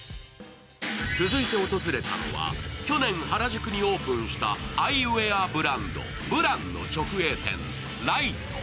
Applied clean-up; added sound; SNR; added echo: none; Drum / Drum kit; 17 dB; none.